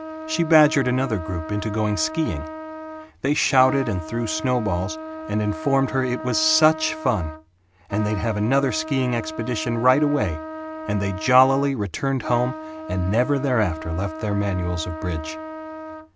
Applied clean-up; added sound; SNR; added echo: none; Trumpet; 11 dB; none.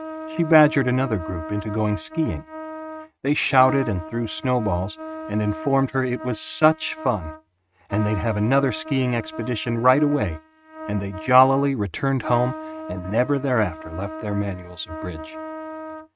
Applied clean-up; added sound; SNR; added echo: neural mask model RNNoise.